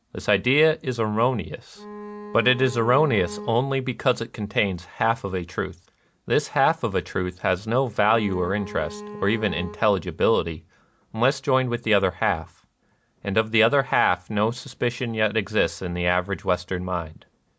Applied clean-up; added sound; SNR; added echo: none; Bowed string instrument; 13 dB; none.